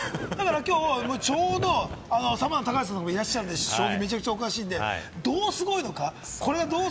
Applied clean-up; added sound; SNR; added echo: none; Thunder; 15 dB; none.